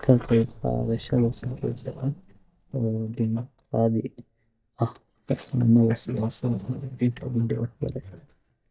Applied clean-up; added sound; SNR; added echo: neural mask model DeepFilterNet 3.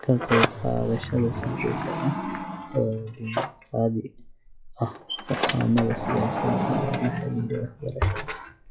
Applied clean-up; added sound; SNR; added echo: classical method WPE with log-MMSE.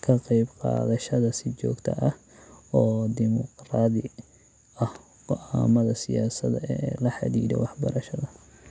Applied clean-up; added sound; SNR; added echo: none; none; none; none.